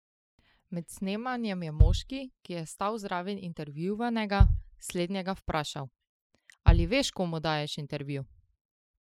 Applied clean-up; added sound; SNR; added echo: classical method spectral subtraction.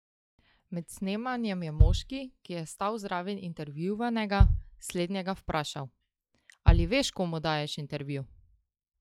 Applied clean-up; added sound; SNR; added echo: classical method log-MMSE.